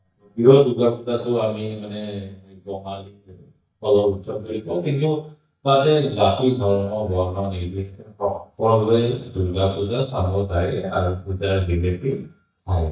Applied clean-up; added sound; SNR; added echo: neural mask model DeepFilterNet 3.